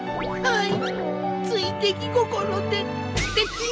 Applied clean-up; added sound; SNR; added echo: none; none; none; none.